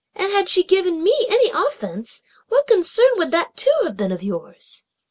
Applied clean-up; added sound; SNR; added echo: none; none; none; none.